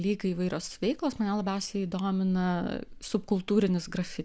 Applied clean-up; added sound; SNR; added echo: none; none; none; none.